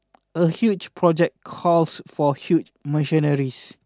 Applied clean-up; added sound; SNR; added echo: none; none; none; none.